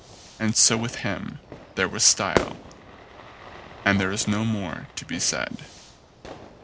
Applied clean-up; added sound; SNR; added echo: none; Fire / Fireworks; 10 dB; none.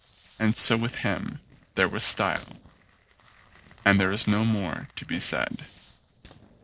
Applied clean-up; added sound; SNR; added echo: neural separator model SepFormer DNS4.